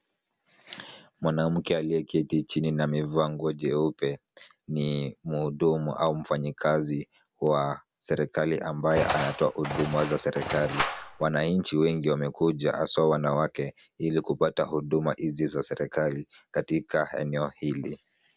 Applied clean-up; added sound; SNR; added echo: none; Engine; 5 dB; none.